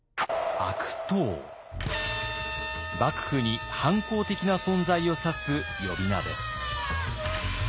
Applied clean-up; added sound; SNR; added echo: none; none; none; none.